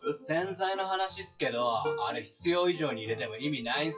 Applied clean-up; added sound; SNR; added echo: classical method WPE with log-MMSE.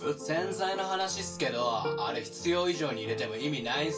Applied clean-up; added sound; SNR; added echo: none; Plucked string instrument; 10 dB; reverberation time 0.2 s.